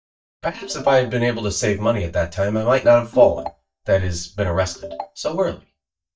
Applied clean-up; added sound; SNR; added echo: neural mask model DeepFilterNet 3.